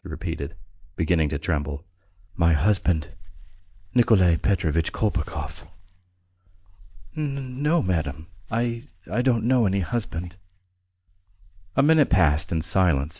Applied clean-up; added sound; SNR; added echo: neural mask model DeepFilterNet 3.